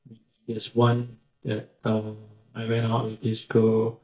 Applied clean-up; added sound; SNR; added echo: neural mask model DeepFilterNet 3.